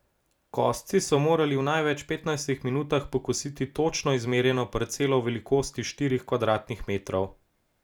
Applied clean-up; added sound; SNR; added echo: none; none; none; none.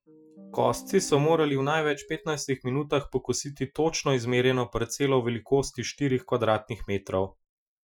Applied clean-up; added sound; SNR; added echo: classical method Wiener filter.